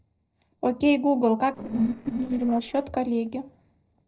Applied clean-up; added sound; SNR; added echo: neural separator model SepFormer DNS4.